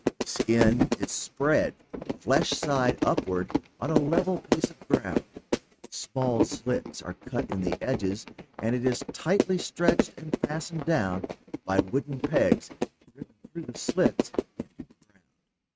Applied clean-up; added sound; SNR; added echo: neural mask model RNNoise.